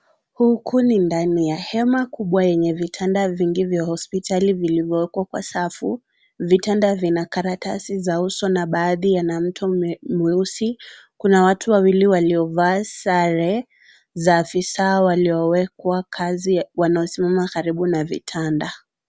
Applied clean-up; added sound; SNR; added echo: none; none; none; none.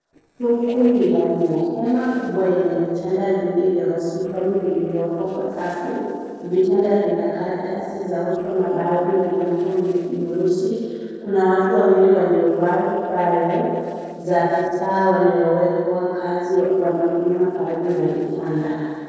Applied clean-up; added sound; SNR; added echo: neural separator model SepFormer DNS4.